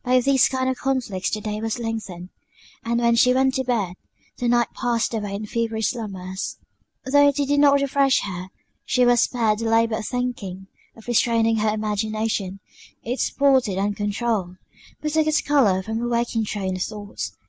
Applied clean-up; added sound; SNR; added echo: none; none; none; none.